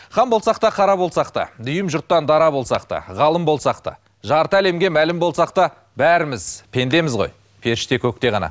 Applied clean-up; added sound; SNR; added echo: none; none; none; none.